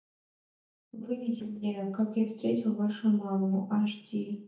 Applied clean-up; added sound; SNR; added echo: neural mask model DeepFilterNet 3.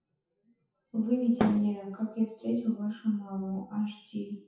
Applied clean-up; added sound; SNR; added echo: classical method WPE with log-MMSE.